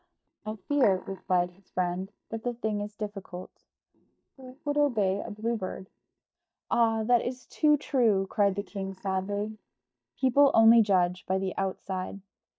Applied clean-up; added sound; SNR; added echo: neural mask model DeepFilterNet 3.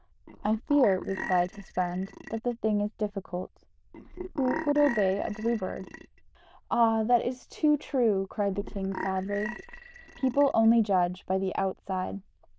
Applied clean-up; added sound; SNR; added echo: neural diffusion model UNIVERSE++.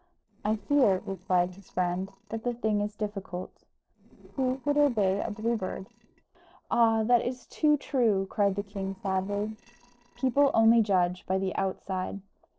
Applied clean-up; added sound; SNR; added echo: neural separator model SepFormer DNS4.